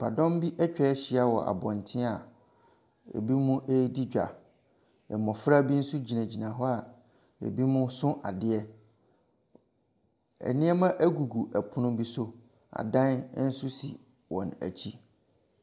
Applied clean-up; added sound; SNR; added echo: none; none; none; none.